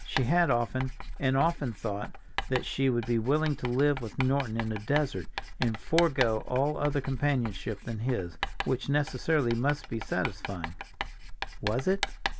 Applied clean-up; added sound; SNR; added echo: none; Writing; 7 dB; none.